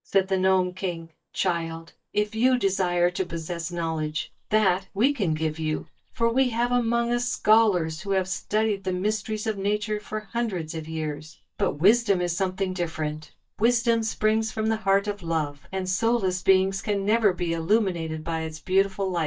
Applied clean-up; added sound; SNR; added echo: neural mask model DeepFilterNet 3.